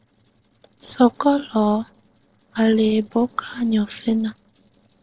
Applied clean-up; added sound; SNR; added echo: neural separator model SepFormer DNS4.